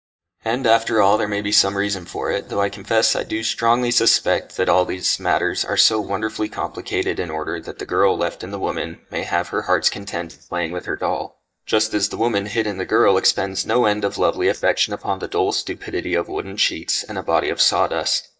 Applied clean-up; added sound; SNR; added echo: neural mask model DeepFilterNet 3.